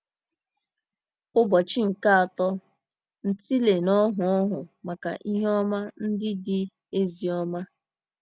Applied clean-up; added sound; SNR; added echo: none; none; none; none.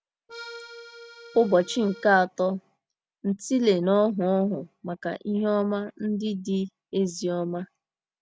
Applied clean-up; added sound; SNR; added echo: none; Accordion; 18 dB; none.